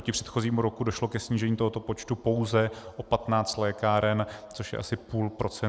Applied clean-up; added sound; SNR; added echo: none; none; none; none.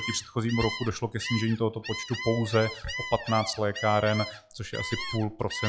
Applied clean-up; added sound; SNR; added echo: classical method log-MMSE.